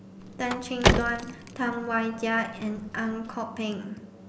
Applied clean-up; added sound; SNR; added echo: none; Car; -1 dB; none.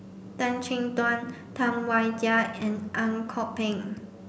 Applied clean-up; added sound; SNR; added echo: none; none; none; none.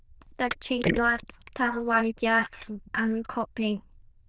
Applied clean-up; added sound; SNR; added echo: neural diffusion model UNIVERSE++.